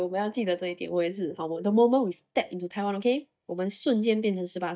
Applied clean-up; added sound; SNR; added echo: neural mask model DeepFilterNet 3.